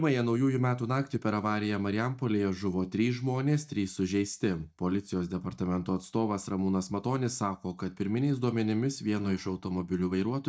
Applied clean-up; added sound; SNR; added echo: neural mask model DeepFilterNet 3.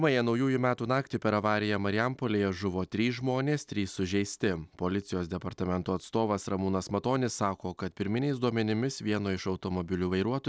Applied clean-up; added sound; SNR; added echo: none; none; none; none.